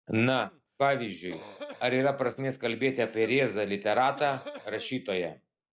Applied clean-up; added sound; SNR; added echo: none; Cough; 19 dB; none.